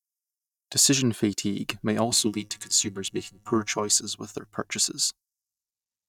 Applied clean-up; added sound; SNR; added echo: neural mask model DeepFilterNet 3.